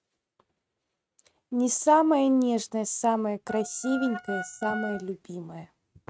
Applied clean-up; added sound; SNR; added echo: neural mask model RNNoise.